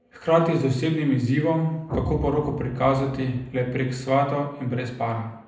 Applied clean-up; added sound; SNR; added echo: none; Explosion; 12 dB; reverberation time 0.7 s.